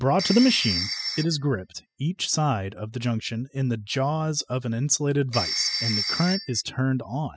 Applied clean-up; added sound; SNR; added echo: classical method spectral subtraction.